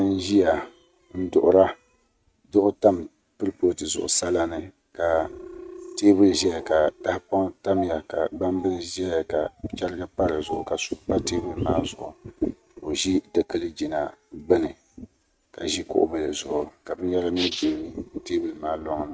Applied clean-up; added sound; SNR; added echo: neural mask model RNNoise.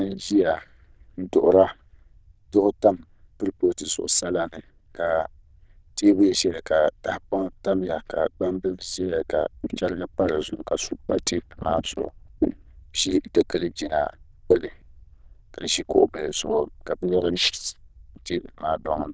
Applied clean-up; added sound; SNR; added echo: neural diffusion model UNIVERSE++.